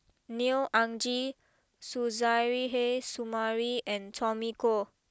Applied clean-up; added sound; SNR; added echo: none; none; none; none.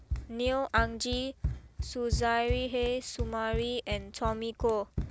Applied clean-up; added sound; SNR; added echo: none; Run; 5 dB; none.